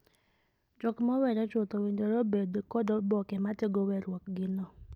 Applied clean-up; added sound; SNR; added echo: none; none; none; none.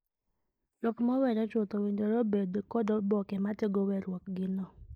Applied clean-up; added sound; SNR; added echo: neural mask model Resemble Enhance denoiser.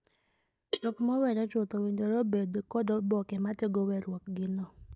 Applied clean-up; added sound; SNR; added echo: neural mask model DeepFilterNet 3.